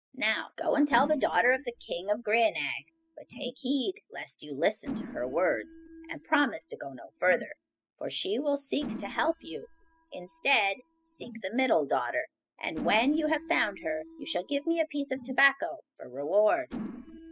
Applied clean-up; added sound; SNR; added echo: classical method spectral subtraction.